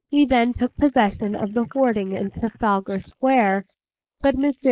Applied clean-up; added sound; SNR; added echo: neural mask model Resemble Enhance denoiser.